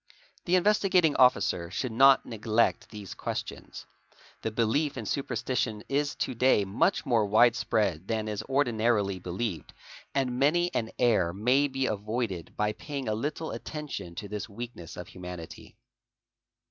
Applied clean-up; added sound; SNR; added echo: none; none; none; none.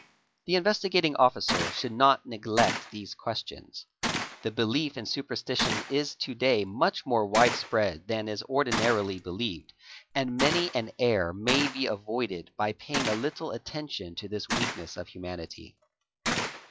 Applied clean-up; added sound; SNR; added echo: classical method log-MMSE.